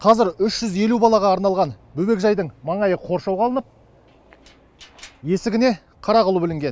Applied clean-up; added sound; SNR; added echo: none; none; none; none.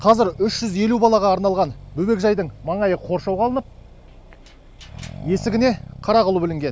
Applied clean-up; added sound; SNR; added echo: none; Accelerating, revving, vroom; 18 dB; none.